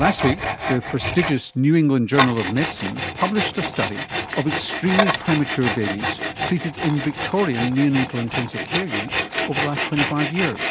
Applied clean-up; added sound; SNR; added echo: none; Tools; 3 dB; none.